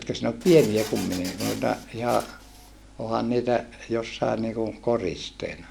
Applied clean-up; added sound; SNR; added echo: none; Printer; 13 dB; none.